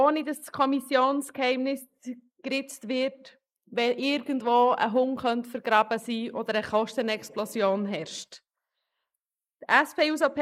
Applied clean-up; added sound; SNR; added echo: neural mask model Resemble Enhance denoiser.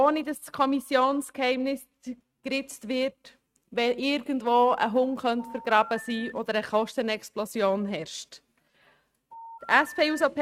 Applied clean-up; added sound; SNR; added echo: neural mask model RNNoise.